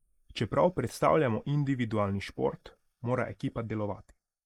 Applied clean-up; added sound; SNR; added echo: neural mask model Resemble Enhance denoiser.